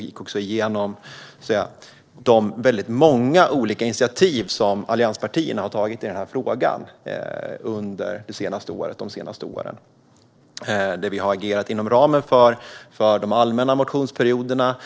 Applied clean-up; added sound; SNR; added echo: neural separator model SepFormer DNS4.